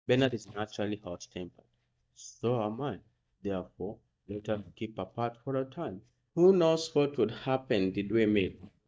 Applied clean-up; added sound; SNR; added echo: neural mask model DeepFilterNet 3.